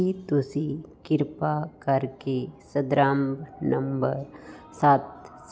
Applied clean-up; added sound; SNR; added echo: none; none; none; none.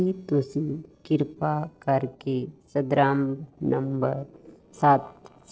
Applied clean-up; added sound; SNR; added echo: neural separator model SepFormer DNS4.